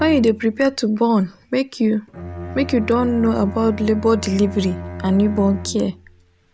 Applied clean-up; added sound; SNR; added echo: none; Bowed string instrument; 13 dB; none.